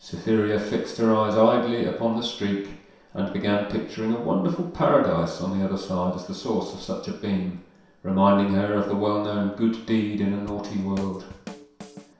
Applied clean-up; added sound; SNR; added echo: none; Drum / Drum kit; 17 dB; reverberation time 0.7 s.